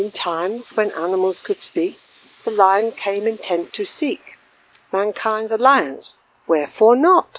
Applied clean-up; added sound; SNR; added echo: neural mask model Resemble Enhance denoiser.